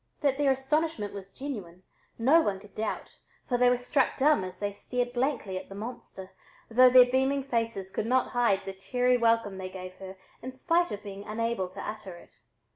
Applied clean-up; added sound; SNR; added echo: none; none; none; none.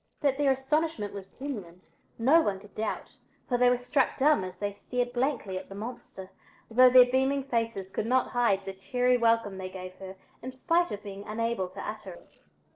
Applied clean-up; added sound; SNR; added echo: neural separator model SepFormer DNS4.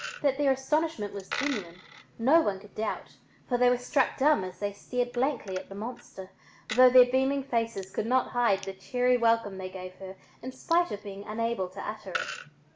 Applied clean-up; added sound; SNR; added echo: none; Coin (dropping); 16 dB; none.